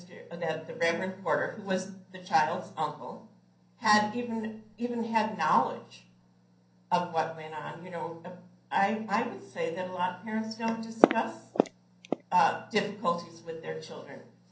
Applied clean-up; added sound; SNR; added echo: none; Walk, footsteps; -2 dB; reverberation time 0.6 s.